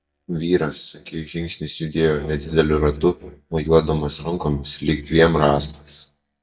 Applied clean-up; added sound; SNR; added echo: neural mask model DeepFilterNet 3.